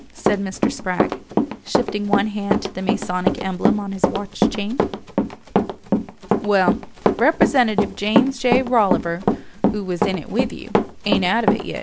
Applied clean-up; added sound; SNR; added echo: none; Run; -1 dB; none.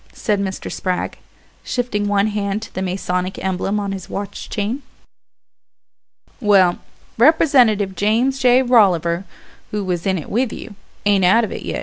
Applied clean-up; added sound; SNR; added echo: none; none; none; none.